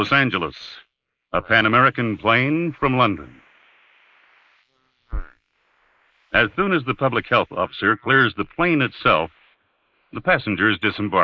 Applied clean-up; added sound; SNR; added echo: neural mask model Resemble Enhance denoiser.